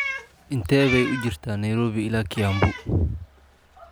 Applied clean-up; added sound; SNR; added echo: none; Meow; 11 dB; none.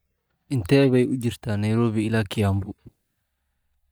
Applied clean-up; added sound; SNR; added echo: neural mask model DeepFilterNet 3.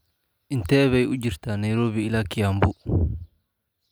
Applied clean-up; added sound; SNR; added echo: none; none; none; none.